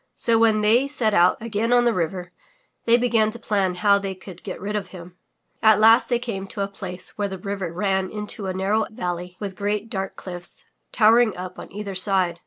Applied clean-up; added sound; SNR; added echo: none; none; none; none.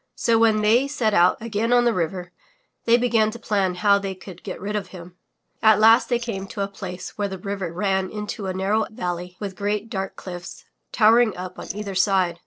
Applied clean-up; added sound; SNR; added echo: neural separator model SepFormer DNS4.